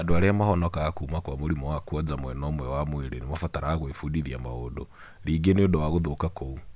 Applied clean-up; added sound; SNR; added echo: none; none; none; none.